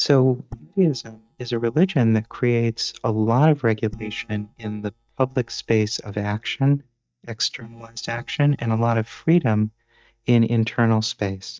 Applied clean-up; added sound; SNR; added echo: neural mask model DeepFilterNet 3.